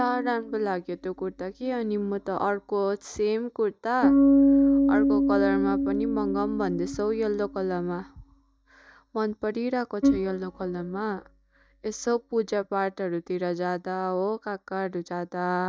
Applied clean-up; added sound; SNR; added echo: neural mask model DeepFilterNet 3.